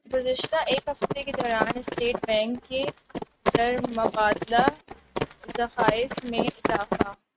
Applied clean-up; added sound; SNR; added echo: neural mask model RNNoise.